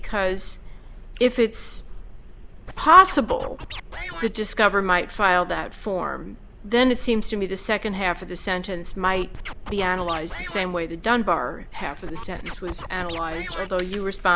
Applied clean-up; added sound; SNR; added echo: none; Scratching (performance technique); 11 dB; none.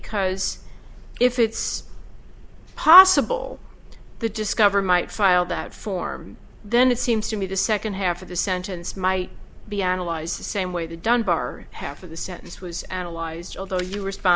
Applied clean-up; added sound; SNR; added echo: none; none; none; none.